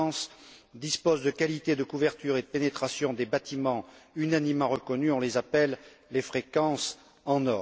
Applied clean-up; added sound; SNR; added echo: none; none; none; none.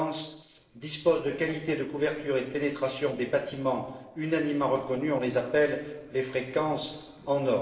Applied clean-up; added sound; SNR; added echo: neural separator model SepFormer DNS4.